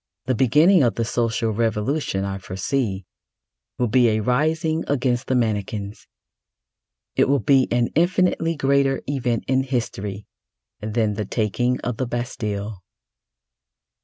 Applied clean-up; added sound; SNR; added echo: none; none; none; none.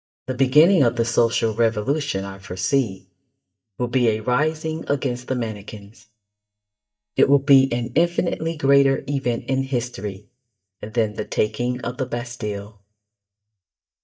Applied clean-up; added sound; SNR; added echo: neural mask model DeepFilterNet 3.